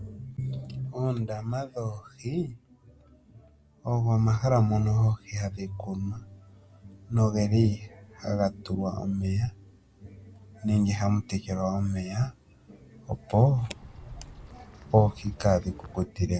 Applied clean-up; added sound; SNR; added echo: none; Bird vocalization, bird call, bird song; 19 dB; none.